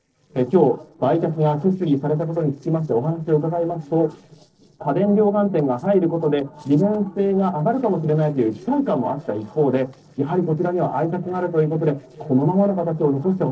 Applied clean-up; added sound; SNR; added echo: neural separator model SepFormer DNS4.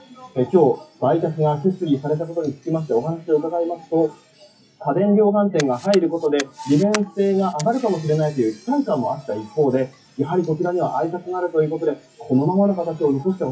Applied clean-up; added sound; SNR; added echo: classical method WPE with log-MMSE.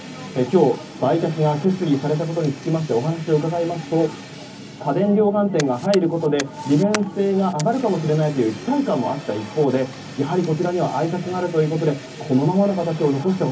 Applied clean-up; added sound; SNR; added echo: none; Fire; 18 dB; reverberation time 0.3 s.